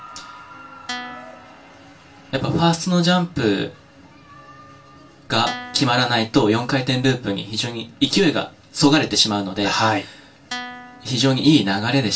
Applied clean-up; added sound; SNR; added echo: none; Guitar; 14 dB; reverberation time 0.2 s.